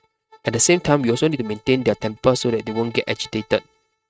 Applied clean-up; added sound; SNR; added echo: neural mask model RNNoise.